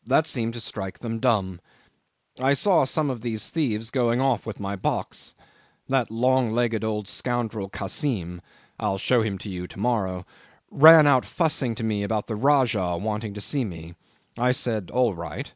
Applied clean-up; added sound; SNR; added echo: none; none; none; none.